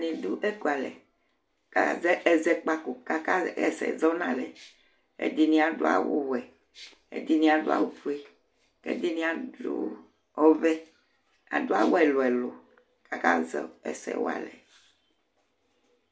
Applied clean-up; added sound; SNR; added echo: none; none; none; none.